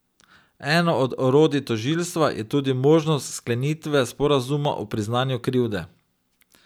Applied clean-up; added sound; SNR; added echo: none; none; none; none.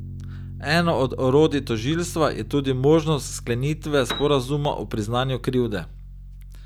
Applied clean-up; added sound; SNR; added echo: none; Piano + Piano; 13 dB; none.